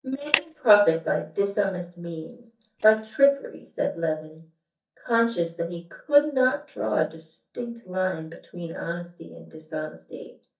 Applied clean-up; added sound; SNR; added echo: neural mask model DeepFilterNet 3.